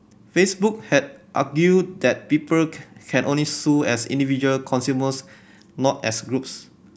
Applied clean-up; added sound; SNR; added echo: none; none; none; none.